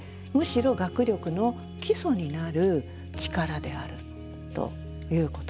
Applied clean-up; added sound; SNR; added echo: none; none; none; none.